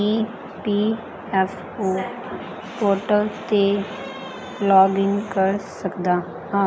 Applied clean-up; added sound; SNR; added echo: none; none; none; none.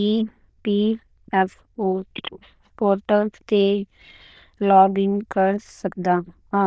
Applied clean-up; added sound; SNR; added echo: neural diffusion model UNIVERSE++.